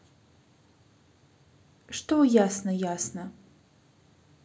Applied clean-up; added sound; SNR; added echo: none; none; none; none.